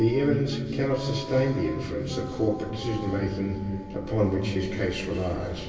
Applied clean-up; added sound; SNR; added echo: none; Wind instrument, woodwind instrument; 16 dB; reverberation time 2.5 s.